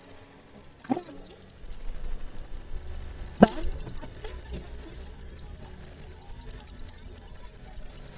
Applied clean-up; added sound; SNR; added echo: neural mask model DeepFilterNet 3.